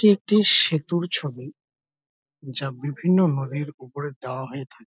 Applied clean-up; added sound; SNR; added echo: neural mask model Resemble Enhance denoiser.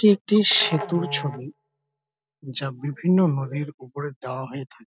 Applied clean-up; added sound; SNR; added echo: none; Musical instrument; 13 dB; none.